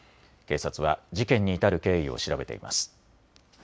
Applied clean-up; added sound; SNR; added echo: none; none; none; none.